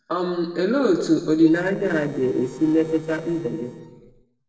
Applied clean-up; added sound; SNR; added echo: neural separator model SepFormer DNS4.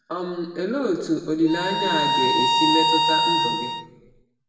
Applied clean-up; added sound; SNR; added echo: none; Bowed string instrument; -4 dB; reverberation time 1.2 s.